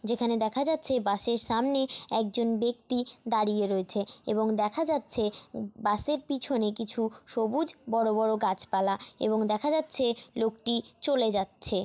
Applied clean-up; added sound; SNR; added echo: none; none; none; none.